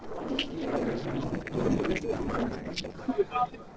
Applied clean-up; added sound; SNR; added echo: neural separator model SepFormer DNS4.